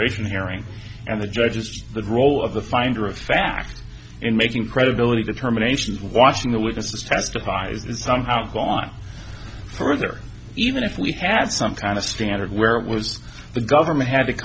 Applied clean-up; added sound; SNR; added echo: none; none; none; none.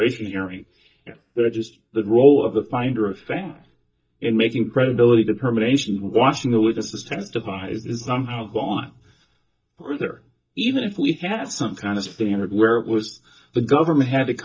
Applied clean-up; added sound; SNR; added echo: neural mask model DeepFilterNet 3.